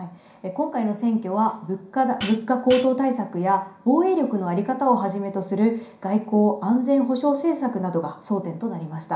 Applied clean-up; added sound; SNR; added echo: none; Hi-hat; 6 dB; reverberation time 0.5 s.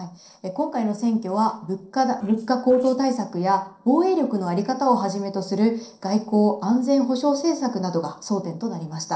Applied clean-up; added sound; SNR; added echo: neural separator model SepFormer DNS4.